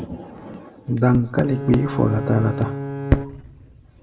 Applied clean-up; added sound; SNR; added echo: none; Bowed string instrument; 7 dB; reverberation time 0.9 s.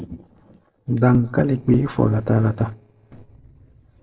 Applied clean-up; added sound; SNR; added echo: neural separator model SepFormer DNS4.